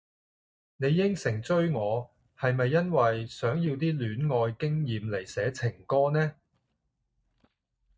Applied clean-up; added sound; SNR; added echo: neural mask model DeepFilterNet 3.